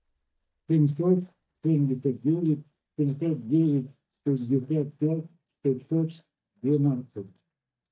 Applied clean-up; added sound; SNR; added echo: neural mask model DeepFilterNet 3.